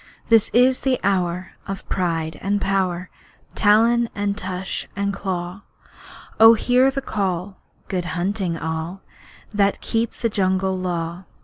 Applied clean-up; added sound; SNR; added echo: none; none; none; none.